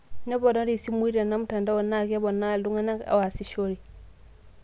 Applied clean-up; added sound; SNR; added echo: none; none; none; none.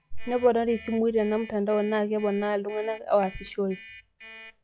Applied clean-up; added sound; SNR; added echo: classical method log-MMSE.